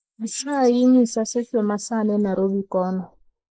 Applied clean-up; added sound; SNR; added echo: neural mask model Resemble Enhance denoiser.